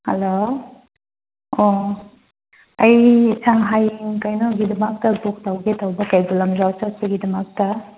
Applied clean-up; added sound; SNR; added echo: none; none; none; none.